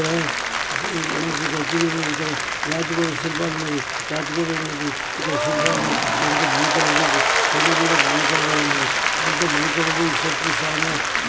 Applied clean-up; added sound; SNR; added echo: none; Applause; -5 dB; none.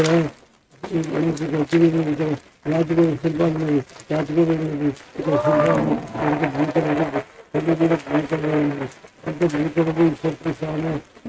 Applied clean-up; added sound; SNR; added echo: neural mask model RNNoise.